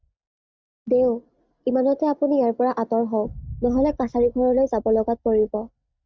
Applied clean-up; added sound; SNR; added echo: neural mask model RNNoise.